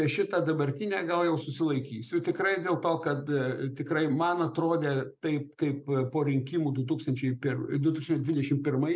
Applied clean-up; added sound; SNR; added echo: none; none; none; none.